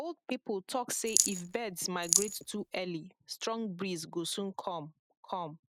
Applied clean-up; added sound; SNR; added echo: neural mask model RNNoise.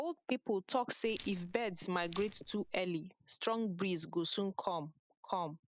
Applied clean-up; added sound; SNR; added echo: none; Rattle; -5 dB; none.